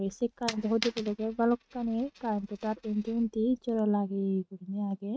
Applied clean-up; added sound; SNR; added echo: neural mask model RNNoise.